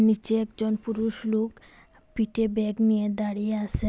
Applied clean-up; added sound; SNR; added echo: none; none; none; none.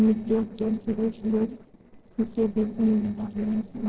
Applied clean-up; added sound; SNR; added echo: neural separator model SepFormer DNS4.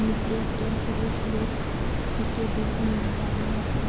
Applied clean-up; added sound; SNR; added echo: none; Water; -5 dB; reverberation time 1.6 s.